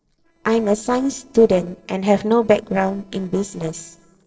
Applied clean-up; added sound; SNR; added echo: neural separator model SepFormer DNS4.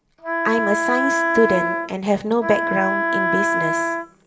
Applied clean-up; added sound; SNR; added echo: none; Wind instrument, woodwind instrument; -1 dB; reverberation time 1.2 s.